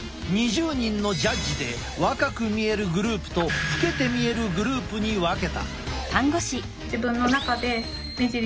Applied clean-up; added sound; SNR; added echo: none; none; none; none.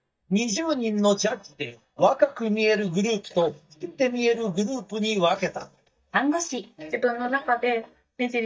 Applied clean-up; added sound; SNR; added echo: neural mask model DeepFilterNet 3.